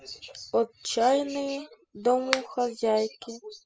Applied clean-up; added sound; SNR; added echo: classical method spectral subtraction.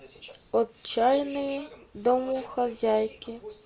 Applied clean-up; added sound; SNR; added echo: neural mask model Resemble Enhance denoiser.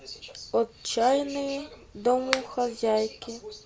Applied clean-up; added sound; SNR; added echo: none; Finger snapping; 8 dB; none.